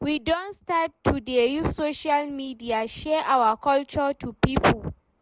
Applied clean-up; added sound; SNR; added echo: none; none; none; none.